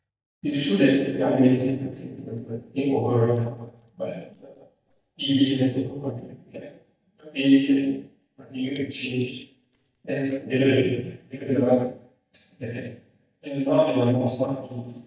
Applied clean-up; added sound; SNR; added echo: neural mask model DeepFilterNet 3.